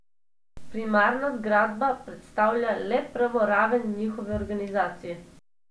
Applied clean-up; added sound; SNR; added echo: none; none; none; none.